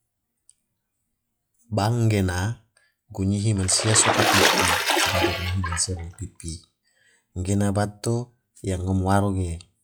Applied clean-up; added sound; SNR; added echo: classical method log-MMSE.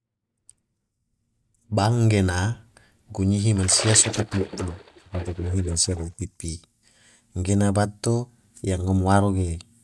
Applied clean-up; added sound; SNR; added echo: neural mask model DeepFilterNet 3.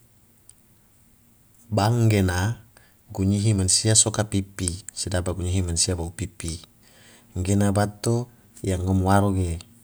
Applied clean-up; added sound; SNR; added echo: none; none; none; none.